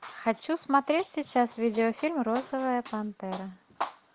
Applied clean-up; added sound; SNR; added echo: none; none; none; none.